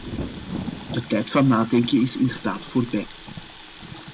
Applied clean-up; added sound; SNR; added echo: none; Thunder + Water tap, faucet; 10 dB; none.